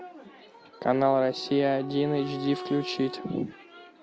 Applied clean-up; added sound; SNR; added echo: none; Wind instrument, woodwind instrument; 13 dB; none.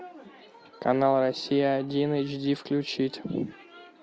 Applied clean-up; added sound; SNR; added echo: none; none; none; none.